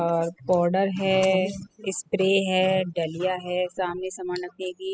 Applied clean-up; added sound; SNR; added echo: classical method spectral subtraction.